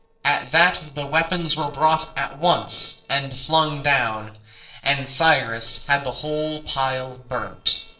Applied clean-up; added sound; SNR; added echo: neural separator model SepFormer DNS4.